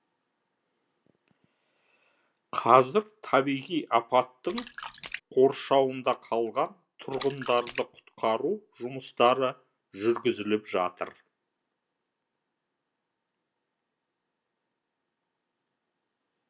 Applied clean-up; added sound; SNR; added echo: none; Splash, splatter; 15 dB; none.